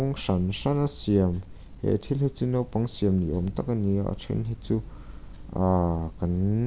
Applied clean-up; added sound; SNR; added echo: none; none; none; none.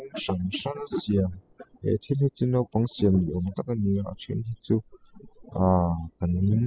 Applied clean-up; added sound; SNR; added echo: classical method spectral subtraction.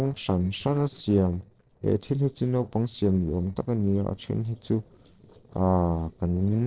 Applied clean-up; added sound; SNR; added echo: neural separator model SepFormer DNS4.